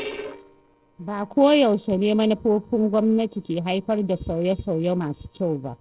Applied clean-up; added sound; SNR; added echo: neural separator model SepFormer DNS4.